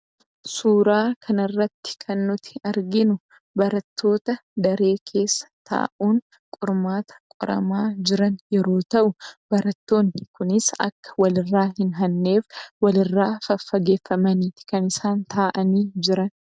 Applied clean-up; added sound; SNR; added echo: none; none; none; none.